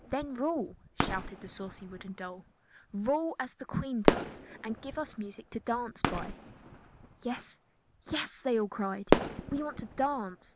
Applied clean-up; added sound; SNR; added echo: none; Fireworks; 0 dB; none.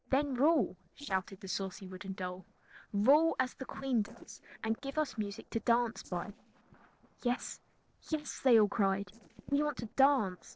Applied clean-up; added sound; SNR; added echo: neural separator model SepFormer DNS4.